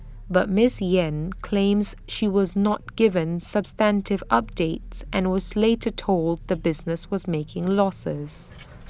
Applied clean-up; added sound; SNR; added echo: none; Vehicle; 17 dB; none.